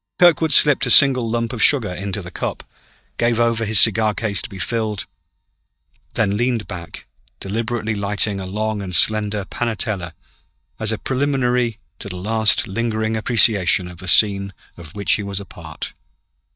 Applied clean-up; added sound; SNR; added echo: neural mask model DeepFilterNet 3.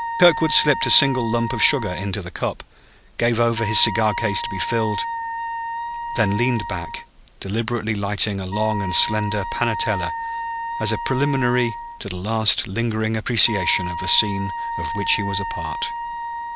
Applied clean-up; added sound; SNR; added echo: none; Wind instrument, woodwind instrument; 6 dB; none.